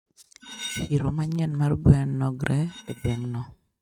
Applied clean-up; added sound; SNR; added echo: neural mask model RNNoise.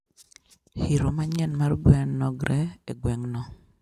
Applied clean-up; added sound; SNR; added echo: none; none; none; none.